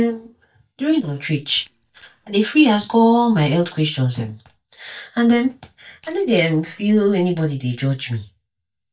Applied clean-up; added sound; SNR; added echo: neural mask model DeepFilterNet 3.